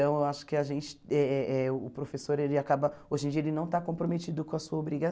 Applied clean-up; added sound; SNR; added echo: none; none; none; none.